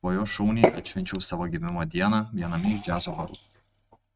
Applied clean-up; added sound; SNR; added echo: neural mask model RNNoise.